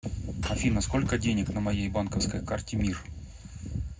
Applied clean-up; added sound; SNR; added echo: none; Shatter / Crushing; 19 dB; reverberation time 0.3 s.